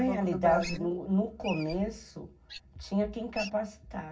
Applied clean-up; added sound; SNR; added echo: none; Wild animals; 15 dB; reverberation time 0.4 s.